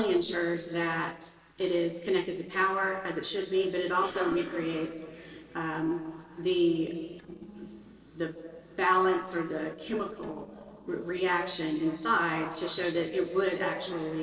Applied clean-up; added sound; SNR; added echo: neural separator model SepFormer DNS4.